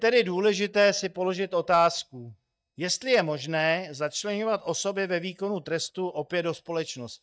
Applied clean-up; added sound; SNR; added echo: neural mask model DeepFilterNet 3.